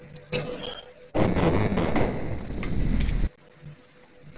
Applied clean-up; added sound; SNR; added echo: neural separator model SepFormer DNS4.